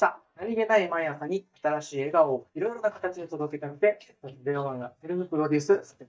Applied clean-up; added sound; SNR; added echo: neural mask model DeepFilterNet 3.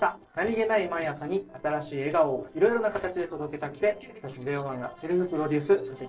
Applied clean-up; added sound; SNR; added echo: neural separator model SepFormer DNS4.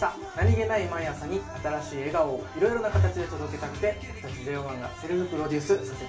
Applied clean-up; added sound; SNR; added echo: none; Bowed string instrument; 3 dB; reverberation time 0.2 s.